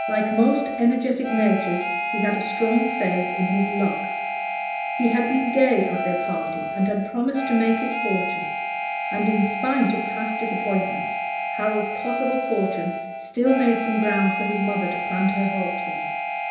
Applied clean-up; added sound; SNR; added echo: none; Harmonica; 4 dB; reverberation time 0.9 s.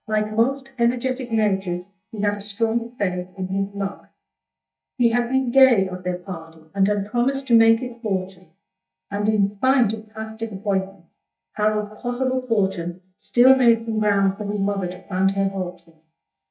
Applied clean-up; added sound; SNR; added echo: neural mask model DeepFilterNet 3.